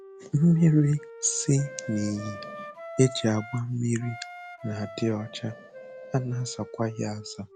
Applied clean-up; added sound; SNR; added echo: none; Wind instrument, woodwind instrument; 16 dB; none.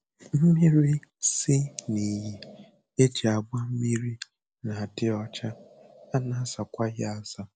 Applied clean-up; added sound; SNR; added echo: none; none; none; none.